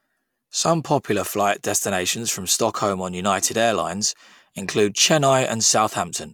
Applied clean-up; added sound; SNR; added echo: none; none; none; none.